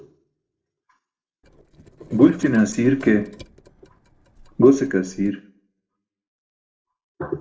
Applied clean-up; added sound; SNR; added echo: neural separator model SepFormer DNS4.